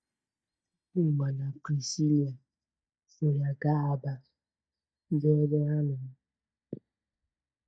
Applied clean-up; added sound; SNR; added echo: neural mask model DeepFilterNet 3.